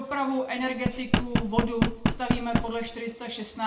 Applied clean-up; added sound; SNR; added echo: none; Knock; -3 dB; reverberation time 0.6 s.